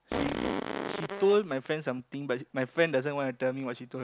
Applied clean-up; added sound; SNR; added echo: none; Fart; 3 dB; none.